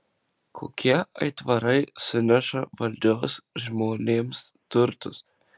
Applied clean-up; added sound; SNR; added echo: none; none; none; none.